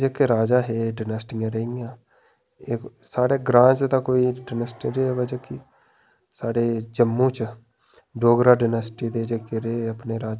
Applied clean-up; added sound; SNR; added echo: none; none; none; none.